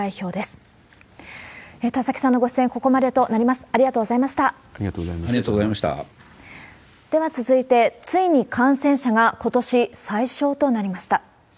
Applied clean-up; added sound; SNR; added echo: none; none; none; none.